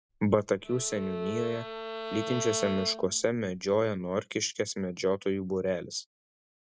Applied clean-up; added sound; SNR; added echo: none; Bowed string instrument; 8 dB; none.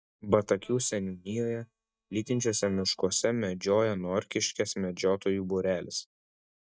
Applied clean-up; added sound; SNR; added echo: neural mask model DeepFilterNet 3.